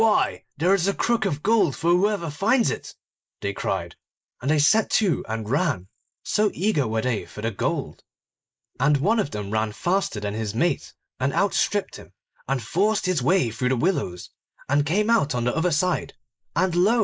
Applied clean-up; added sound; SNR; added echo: neural mask model Resemble Enhance denoiser.